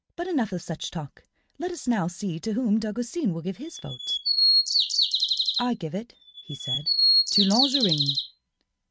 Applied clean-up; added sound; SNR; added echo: neural mask model RNNoise.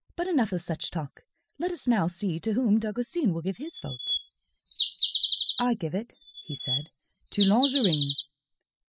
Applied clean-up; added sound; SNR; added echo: classical method spectral subtraction.